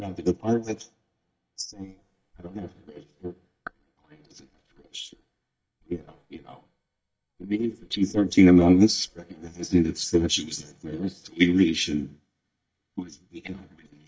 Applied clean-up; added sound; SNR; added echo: neural mask model DeepFilterNet 3.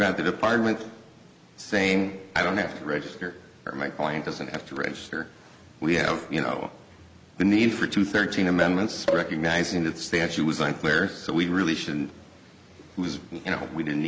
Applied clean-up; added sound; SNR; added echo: none; none; none; none.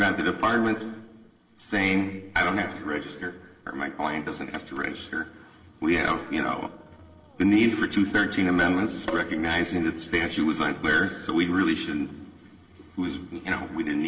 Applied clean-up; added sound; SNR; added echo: neural separator model SepFormer DNS4.